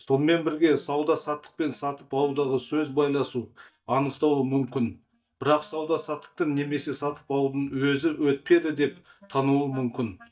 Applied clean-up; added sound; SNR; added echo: neural mask model DeepFilterNet 3.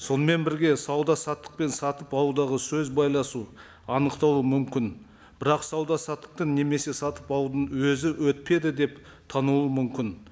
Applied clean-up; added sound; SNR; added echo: none; none; none; none.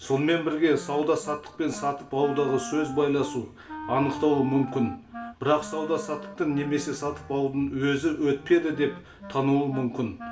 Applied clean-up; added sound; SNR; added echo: none; Wind instrument, woodwind instrument; 14 dB; reverberation time 0.3 s.